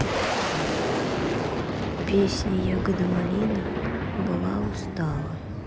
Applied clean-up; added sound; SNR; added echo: none; Boom; -2 dB; none.